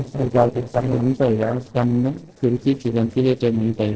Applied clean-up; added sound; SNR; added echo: neural separator model SepFormer DNS4.